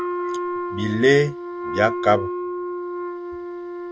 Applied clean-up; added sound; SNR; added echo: none; Wind instrument, woodwind instrument; 4 dB; none.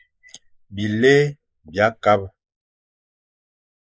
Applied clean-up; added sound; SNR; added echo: neural mask model Resemble Enhance denoiser.